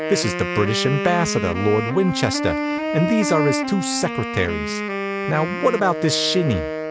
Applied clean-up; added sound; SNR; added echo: none; Wind instrument, woodwind instrument; 3 dB; none.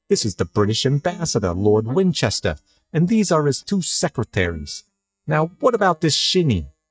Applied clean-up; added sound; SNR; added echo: neural mask model DeepFilterNet 3.